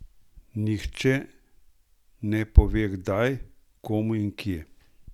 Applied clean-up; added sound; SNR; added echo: none; none; none; none.